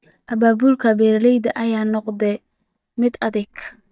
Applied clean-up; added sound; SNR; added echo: neural mask model DeepFilterNet 3.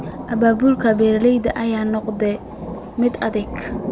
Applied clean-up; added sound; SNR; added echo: none; Thunder; 12 dB; none.